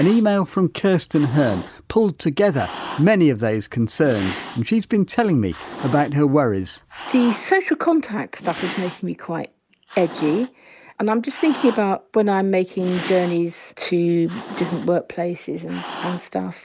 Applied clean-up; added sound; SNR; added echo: none; Cat; 15 dB; none.